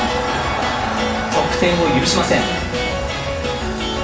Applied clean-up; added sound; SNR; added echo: none; none; none; reverberation time 2.4 s.